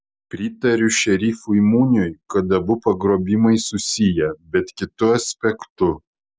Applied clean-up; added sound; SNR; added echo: none; none; none; none.